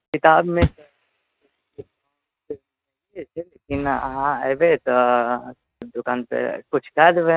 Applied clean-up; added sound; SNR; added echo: neural mask model RNNoise.